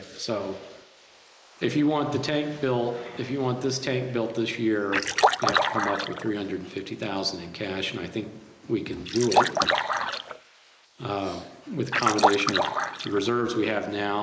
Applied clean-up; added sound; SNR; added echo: neural mask model Resemble Enhance denoiser.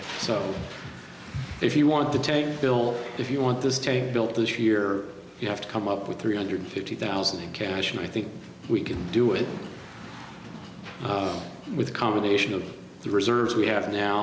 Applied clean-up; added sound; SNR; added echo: none; none; none; none.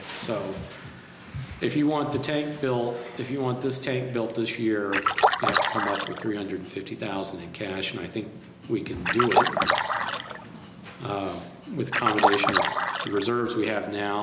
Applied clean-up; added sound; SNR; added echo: none; Splash, splatter; -5 dB; none.